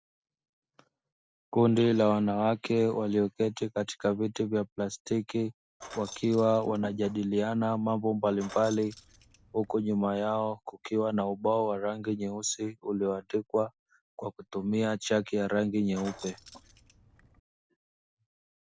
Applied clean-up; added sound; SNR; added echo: none; Keys jangling; 19 dB; none.